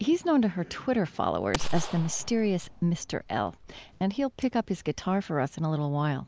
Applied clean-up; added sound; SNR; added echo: none; Gunshot, gunfire; 7 dB; none.